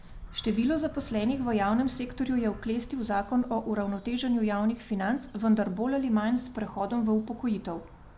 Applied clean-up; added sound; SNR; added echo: none; Bird vocalization, bird call, bird song; 18 dB; none.